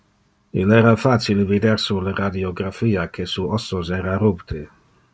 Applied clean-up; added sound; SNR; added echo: none; none; none; none.